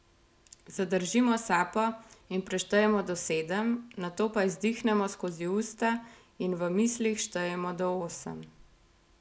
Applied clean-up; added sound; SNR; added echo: none; none; none; none.